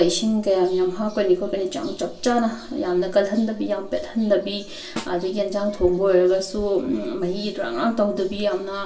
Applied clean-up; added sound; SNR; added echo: none; Snare drum; 17 dB; reverberation time 0.2 s.